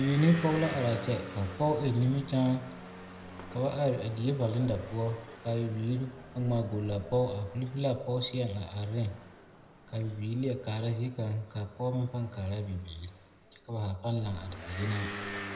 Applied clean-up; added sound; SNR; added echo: none; Motor vehicle (road) / Engine; 13 dB; reverberation time 0.7 s.